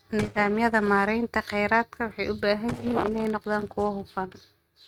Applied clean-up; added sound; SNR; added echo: neural mask model RNNoise.